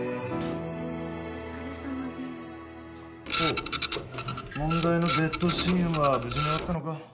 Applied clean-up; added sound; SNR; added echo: none; Printer; 2 dB; none.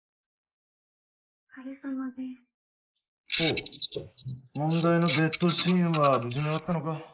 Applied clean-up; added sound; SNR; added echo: neural mask model Resemble Enhance denoiser.